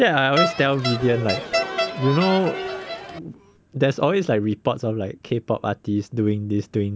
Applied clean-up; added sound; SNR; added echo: none; Crowd; 4 dB; none.